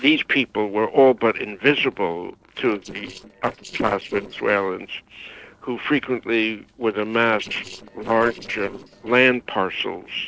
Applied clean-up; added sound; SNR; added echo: neural separator model SepFormer DNS4.